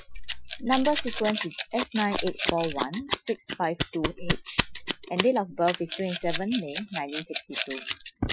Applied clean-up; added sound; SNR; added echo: classical method Wiener filter.